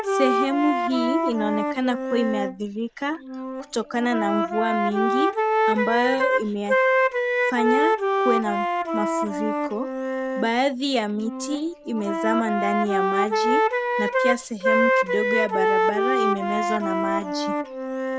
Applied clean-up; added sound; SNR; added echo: none; Wind instrument, woodwind instrument; -3 dB; none.